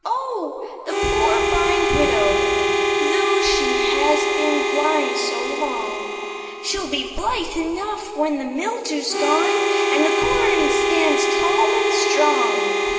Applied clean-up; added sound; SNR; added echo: none; Harmonica; -3 dB; reverberation time 2.7 s.